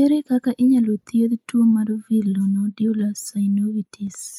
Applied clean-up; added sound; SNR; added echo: neural mask model Resemble Enhance denoiser.